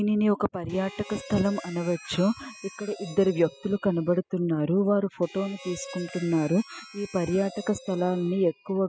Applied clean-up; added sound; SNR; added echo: classical method spectral subtraction.